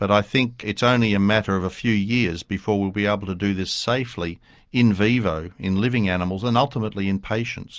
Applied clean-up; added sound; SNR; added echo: none; none; none; none.